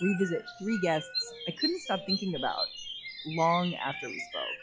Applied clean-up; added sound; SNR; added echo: classical method log-MMSE.